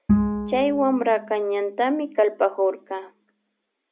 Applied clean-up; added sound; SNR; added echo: none; Bowed string instrument; 5 dB; none.